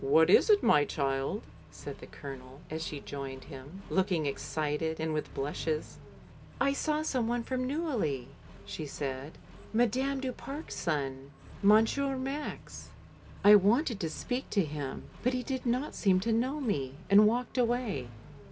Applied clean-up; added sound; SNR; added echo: none; Accelerating, revving, vroom; 18 dB; reverberation time 0.3 s.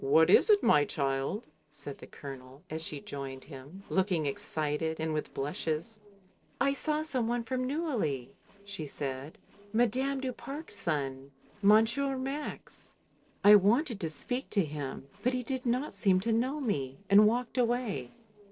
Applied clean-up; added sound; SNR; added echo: neural separator model SepFormer DNS4.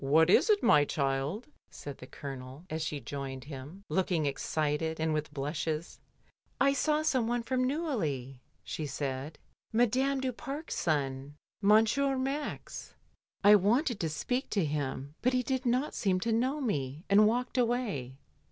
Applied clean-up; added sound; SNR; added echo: none; none; none; none.